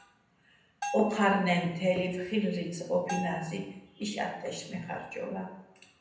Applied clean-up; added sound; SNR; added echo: none; Bell; 11 dB; reverberation time 0.7 s.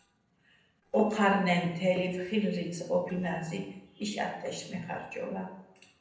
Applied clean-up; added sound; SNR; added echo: neural separator model SepFormer DNS4.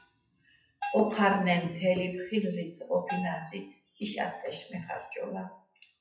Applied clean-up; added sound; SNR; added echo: classical method WPE with log-MMSE.